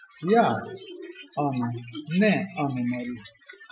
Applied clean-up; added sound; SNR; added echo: classical method Wiener filter.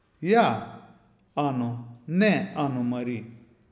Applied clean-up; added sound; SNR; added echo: none; none; none; none.